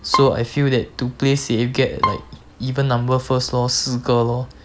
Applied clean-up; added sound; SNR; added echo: none; Bowed string instrument; 9 dB; none.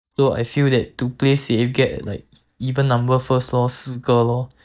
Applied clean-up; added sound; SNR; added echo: neural mask model DeepFilterNet 3.